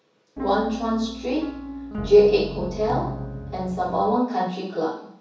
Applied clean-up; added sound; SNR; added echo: none; Piano; 9 dB; reverberation time 0.6 s.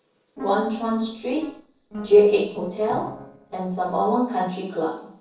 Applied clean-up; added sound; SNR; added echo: neural separator model SepFormer DNS4.